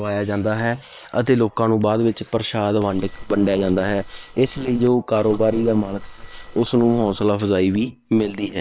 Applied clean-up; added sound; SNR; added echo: neural separator model SepFormer WHAM!.